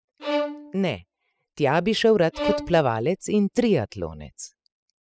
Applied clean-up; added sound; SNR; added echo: classical method spectral subtraction.